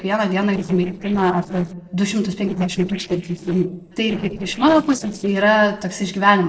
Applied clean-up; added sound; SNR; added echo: neural separator model SepFormer DNS4.